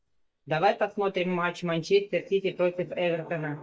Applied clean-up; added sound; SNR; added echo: neural mask model DeepFilterNet 3.